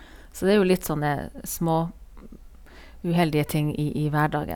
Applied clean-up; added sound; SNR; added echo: none; none; none; none.